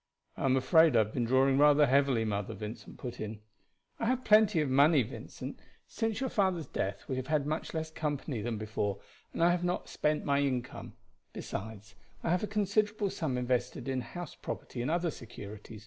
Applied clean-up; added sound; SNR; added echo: none; none; none; none.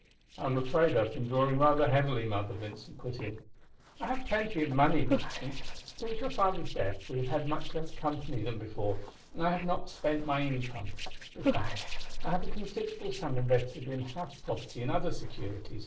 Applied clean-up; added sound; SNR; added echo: neural separator model SepFormer DNS4.